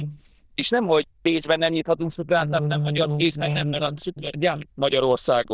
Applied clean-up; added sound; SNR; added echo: neural diffusion model UNIVERSE++.